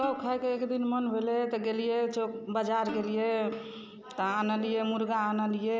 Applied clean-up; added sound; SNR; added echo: none; Plucked string instrument; 20 dB; none.